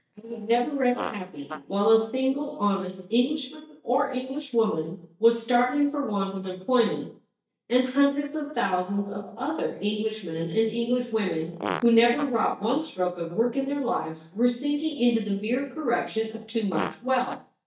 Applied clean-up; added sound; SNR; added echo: neural mask model DeepFilterNet 3.